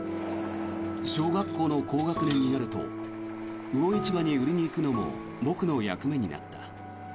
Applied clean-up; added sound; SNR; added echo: none; Coin (dropping) + Bowed string instrument; 19 dB; none.